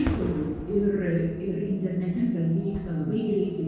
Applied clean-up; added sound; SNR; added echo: none; Fireworks; 12 dB; reverberation time 1.1 s.